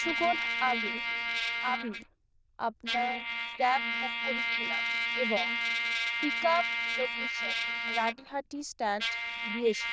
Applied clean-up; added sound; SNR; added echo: neural diffusion model UNIVERSE++.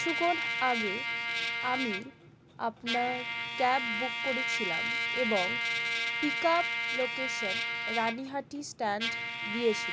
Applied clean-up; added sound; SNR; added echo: none; Trumpet; 0 dB; none.